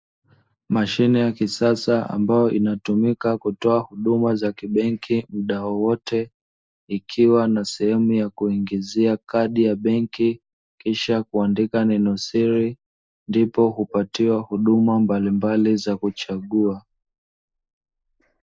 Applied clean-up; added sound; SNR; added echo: neural mask model Resemble Enhance denoiser.